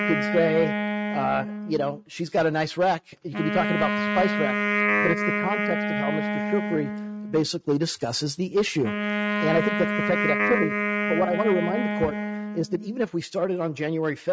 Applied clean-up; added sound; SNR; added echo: neural mask model RNNoise.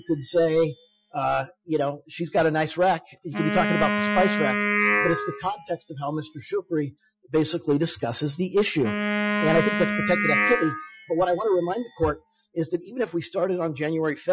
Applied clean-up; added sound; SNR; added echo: classical method Wiener filter.